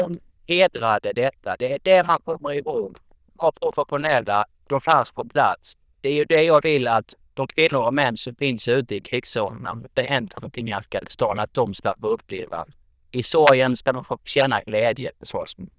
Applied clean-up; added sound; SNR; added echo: neural diffusion model UNIVERSE++.